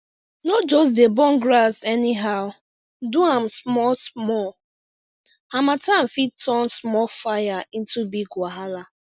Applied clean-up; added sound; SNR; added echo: none; none; none; none.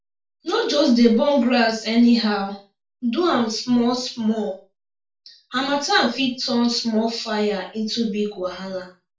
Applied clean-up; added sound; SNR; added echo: none; none; none; reverberation time 0.3 s.